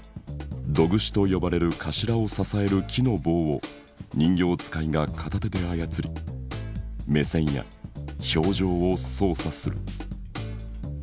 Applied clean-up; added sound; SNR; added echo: none; none; none; none.